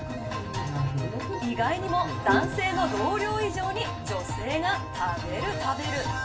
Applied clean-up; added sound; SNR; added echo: none; Bowed string instrument; 6 dB; reverberation time 0.2 s.